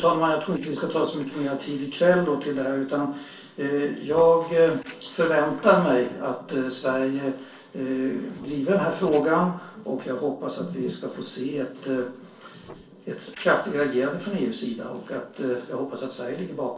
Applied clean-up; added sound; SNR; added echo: neural separator model SepFormer DNS4.